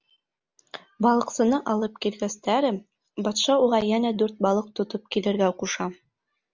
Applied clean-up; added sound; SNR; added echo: none; none; none; none.